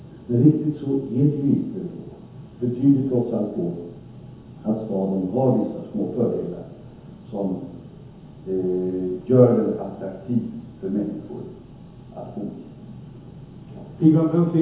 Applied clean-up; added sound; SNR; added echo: none; none; none; reverberation time 1.0 s.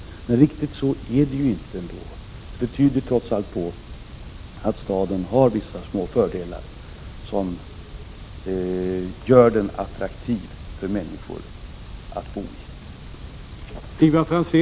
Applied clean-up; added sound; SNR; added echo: none; none; none; none.